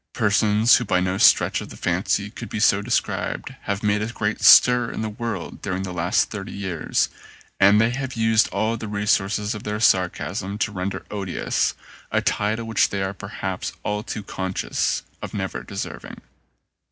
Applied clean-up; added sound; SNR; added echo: none; none; none; none.